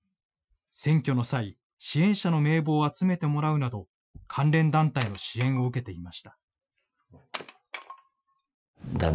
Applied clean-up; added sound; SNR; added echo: classical method Wiener filter.